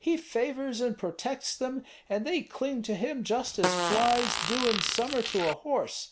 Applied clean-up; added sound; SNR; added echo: none; Fart; 1 dB; none.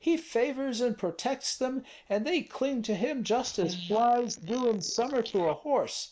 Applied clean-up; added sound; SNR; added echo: neural mask model Resemble Enhance denoiser.